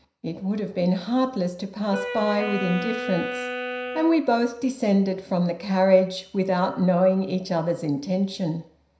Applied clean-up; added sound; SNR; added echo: none; Wind instrument, woodwind instrument; 8 dB; reverberation time 0.5 s.